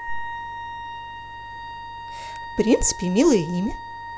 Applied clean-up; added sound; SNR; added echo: none; Wind instrument, woodwind instrument; 10 dB; none.